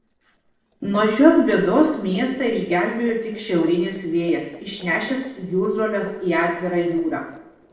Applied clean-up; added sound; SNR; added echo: neural separator model SepFormer DNS4.